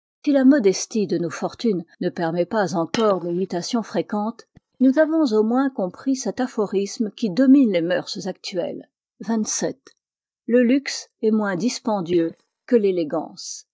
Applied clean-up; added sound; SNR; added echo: neural mask model DeepFilterNet 3.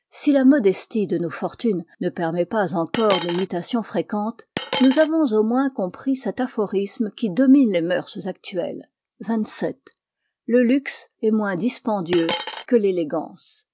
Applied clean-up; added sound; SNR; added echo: none; Coin (dropping); 4 dB; none.